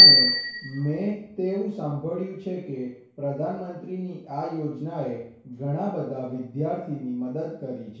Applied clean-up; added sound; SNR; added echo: none; Bicycle bell; -4 dB; reverberation time 0.6 s.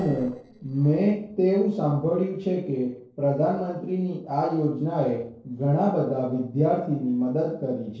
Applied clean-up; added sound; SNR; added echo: neural separator model SepFormer DNS4.